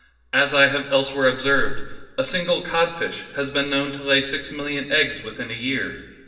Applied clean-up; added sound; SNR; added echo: none; none; none; reverberation time 1.2 s.